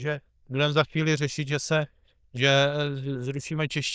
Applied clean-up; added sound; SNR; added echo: neural diffusion model UNIVERSE++.